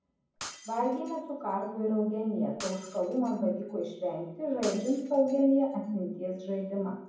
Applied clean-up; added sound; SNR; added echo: none; Shatter; 18 dB; reverberation time 1.2 s.